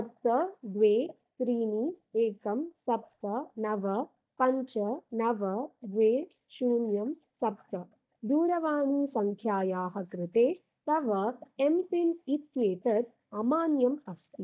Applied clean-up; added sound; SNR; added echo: neural mask model DeepFilterNet 3.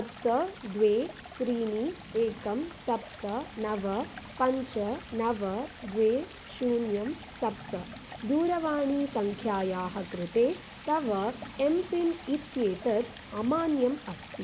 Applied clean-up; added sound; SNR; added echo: none; Stream; 15 dB; none.